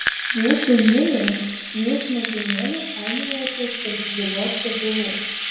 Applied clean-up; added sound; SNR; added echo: none; Rattle (instrument); 4 dB; reverberation time 1.0 s.